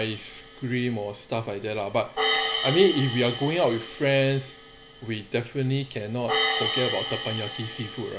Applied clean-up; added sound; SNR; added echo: none; Hi-hat; 3 dB; none.